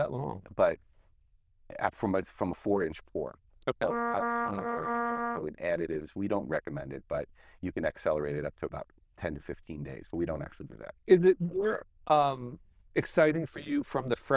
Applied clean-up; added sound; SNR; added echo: neural diffusion model UNIVERSE++.